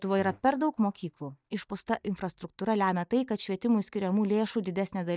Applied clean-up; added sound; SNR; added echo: neural mask model DeepFilterNet 3.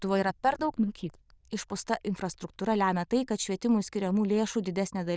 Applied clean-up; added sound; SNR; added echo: neural diffusion model UNIVERSE++.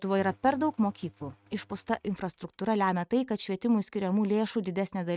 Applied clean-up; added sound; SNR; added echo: neural mask model RNNoise.